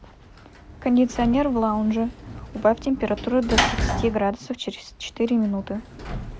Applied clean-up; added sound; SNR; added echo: none; Sliding door / Slam; 7 dB; none.